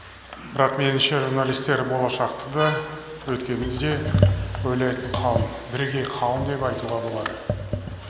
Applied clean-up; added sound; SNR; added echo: none; Vehicle horn, car horn, honking; 18 dB; none.